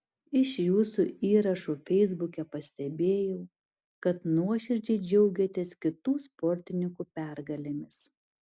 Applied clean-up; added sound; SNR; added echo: none; none; none; none.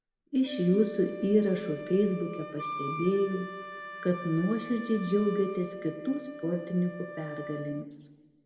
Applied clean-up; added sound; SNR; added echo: none; Wind instrument, woodwind instrument; 12 dB; reverberation time 1.5 s.